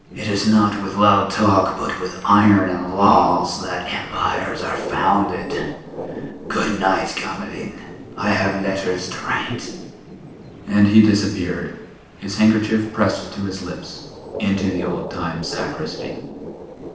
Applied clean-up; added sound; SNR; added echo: neural separator model SepFormer DNS4.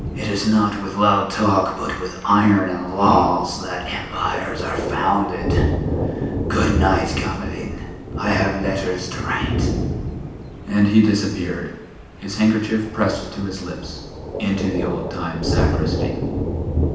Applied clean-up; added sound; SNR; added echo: none; Thunder; 4 dB; reverberation time 0.9 s.